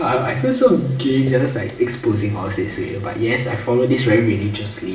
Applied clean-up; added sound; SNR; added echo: none; none; none; reverberation time 0.6 s.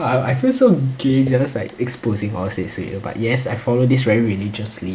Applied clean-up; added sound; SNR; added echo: none; none; none; none.